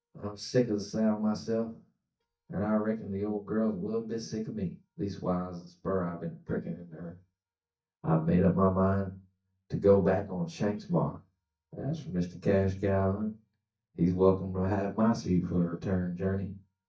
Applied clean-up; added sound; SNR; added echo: neural mask model DeepFilterNet 3.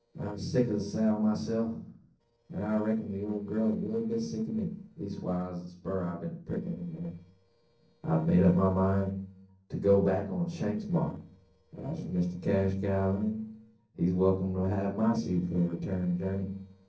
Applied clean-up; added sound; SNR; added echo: neural separator model SepFormer DNS4.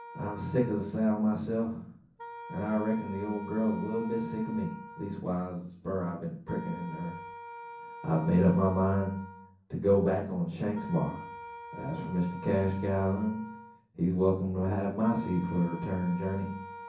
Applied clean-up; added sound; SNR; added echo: none; Wind instrument, woodwind instrument; 15 dB; reverberation time 0.6 s.